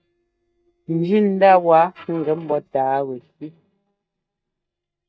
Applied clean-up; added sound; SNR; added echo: neural mask model DeepFilterNet 3.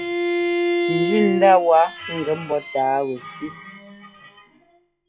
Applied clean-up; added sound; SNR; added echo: classical method log-MMSE.